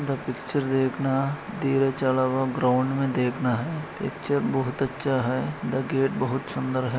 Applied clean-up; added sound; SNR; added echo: none; none; none; none.